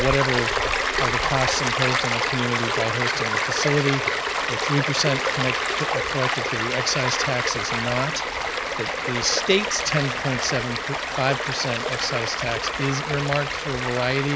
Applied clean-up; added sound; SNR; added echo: none; Stream; -1 dB; none.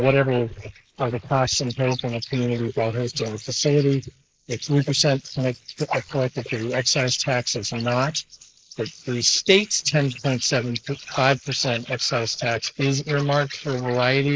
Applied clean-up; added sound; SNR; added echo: neural mask model Resemble Enhance denoiser.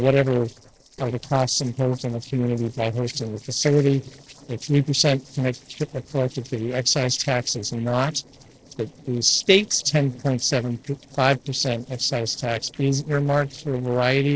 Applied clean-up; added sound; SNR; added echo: neural separator model SepFormer DNS4.